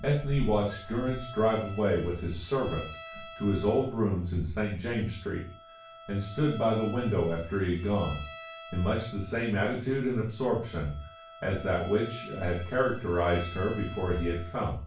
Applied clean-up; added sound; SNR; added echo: none; Bowed string instrument; 17 dB; reverberation time 0.4 s.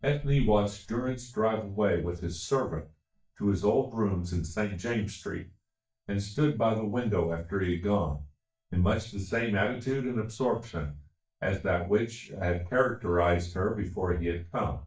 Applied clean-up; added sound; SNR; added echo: neural mask model DeepFilterNet 3.